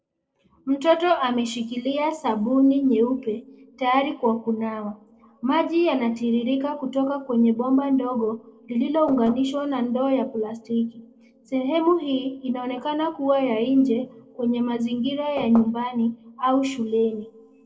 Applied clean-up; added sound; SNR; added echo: neural separator model SepFormer DNS4.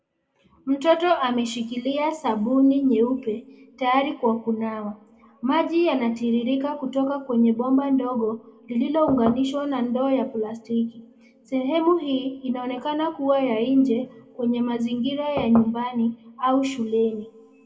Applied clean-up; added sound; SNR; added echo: none; Knock / Wood; 9 dB; reverberation time 0.9 s.